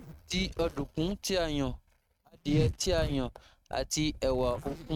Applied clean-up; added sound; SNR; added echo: neural mask model RNNoise.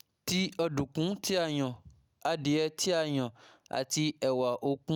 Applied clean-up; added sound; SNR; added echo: none; none; none; none.